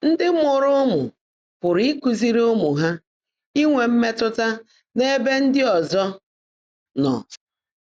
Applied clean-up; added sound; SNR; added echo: none; none; none; none.